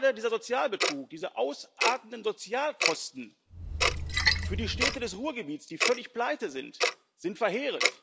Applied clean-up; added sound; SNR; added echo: none; Tick-tock + Splash, splatter; 0 dB; none.